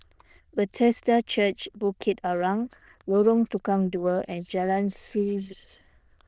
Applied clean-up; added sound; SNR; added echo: neural diffusion model UNIVERSE++.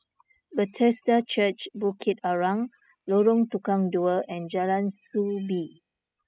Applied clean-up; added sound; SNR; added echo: classical method spectral subtraction.